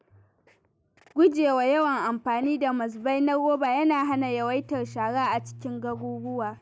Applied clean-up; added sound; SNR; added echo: none; Bass guitar; 17 dB; none.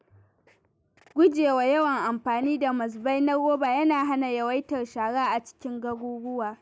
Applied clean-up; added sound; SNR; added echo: none; none; none; none.